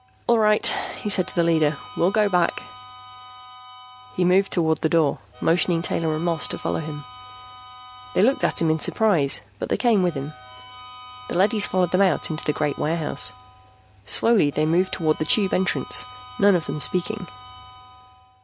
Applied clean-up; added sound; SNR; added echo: none; Harmonica; 19 dB; none.